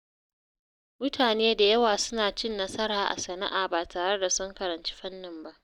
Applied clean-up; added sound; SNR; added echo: neural mask model DeepFilterNet 3.